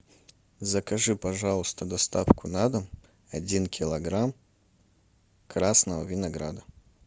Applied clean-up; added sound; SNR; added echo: none; none; none; none.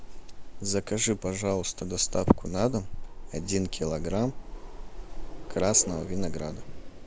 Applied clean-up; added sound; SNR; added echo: none; Wind; 6 dB; none.